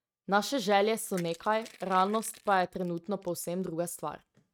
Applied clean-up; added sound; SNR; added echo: neural mask model RNNoise.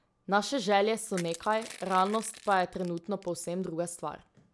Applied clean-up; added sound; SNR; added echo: none; Crushing; 18 dB; none.